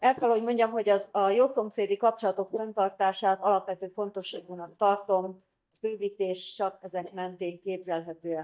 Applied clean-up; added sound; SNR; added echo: neural mask model DeepFilterNet 3.